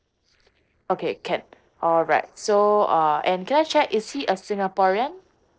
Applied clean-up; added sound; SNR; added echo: neural separator model SepFormer DNS4.